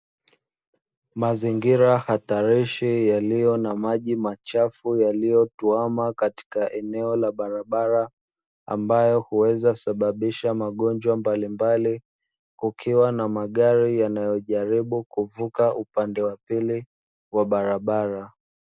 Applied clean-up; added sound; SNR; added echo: none; none; none; none.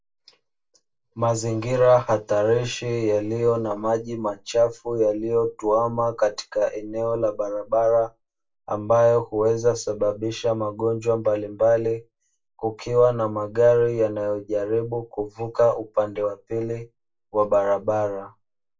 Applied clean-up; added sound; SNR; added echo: none; none; none; reverberation time 0.1 s.